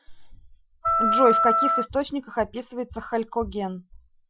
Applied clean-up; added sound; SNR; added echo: classical method Wiener filter.